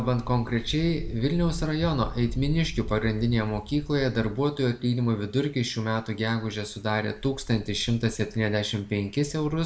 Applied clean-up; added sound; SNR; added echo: none; Wind; 12 dB; none.